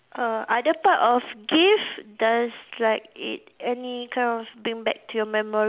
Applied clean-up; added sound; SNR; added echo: none; none; none; none.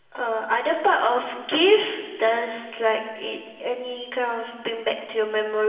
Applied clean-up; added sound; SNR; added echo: none; none; none; reverberation time 2.6 s.